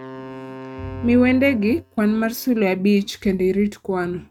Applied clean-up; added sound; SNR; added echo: neural mask model RNNoise.